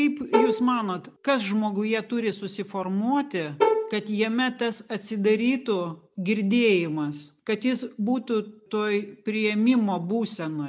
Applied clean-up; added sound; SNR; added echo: none; Bowed string instrument; 2 dB; none.